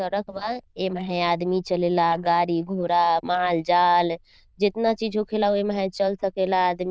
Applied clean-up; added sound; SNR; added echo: neural diffusion model UNIVERSE++.